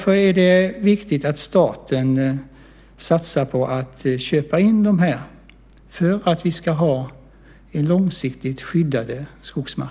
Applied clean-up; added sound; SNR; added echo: none; none; none; none.